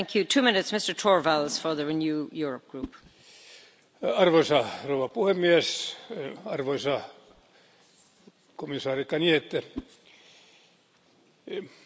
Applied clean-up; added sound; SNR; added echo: none; Whoosh, swoosh, swish; 20 dB; none.